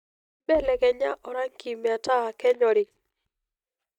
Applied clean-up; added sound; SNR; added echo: neural mask model DeepFilterNet 3.